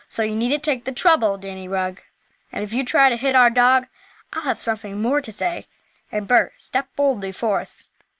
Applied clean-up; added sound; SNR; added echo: none; none; none; none.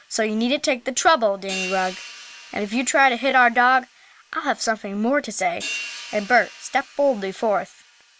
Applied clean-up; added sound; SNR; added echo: none; Hi-hat; 16 dB; none.